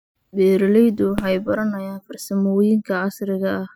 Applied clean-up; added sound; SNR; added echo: classical method spectral subtraction.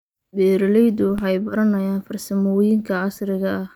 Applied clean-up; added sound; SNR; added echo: neural mask model DeepFilterNet 3.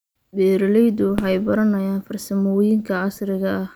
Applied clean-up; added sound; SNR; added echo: none; Fireworks; 19 dB; none.